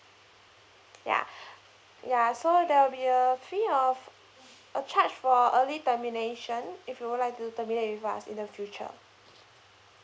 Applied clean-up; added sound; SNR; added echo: none; none; none; none.